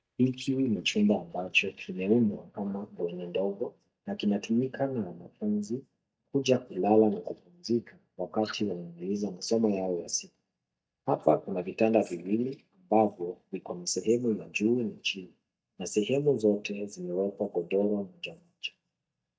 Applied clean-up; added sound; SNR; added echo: neural mask model DeepFilterNet 3.